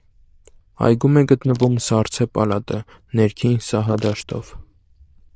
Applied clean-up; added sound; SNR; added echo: neural diffusion model UNIVERSE++.